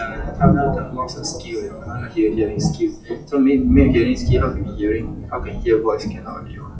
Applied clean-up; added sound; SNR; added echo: classical method WPE with log-MMSE.